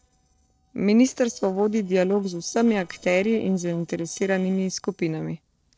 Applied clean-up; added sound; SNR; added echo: neural separator model SepFormer DNS4.